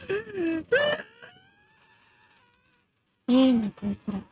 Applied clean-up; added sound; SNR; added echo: neural mask model RNNoise.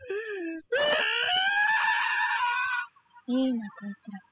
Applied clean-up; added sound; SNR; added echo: classical method spectral subtraction.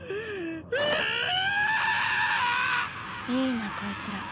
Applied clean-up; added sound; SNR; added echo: none; none; none; none.